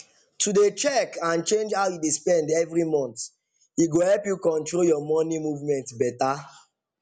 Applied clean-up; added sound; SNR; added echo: none; none; none; none.